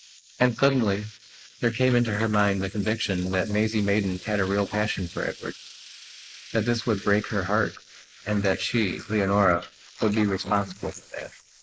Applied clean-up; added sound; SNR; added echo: neural mask model Resemble Enhance denoiser.